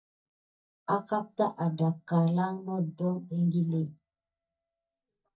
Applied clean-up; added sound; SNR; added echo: neural mask model DeepFilterNet 3.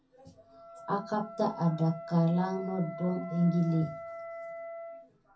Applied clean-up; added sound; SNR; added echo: none; Wind instrument, woodwind instrument; 12 dB; reverberation time 0.3 s.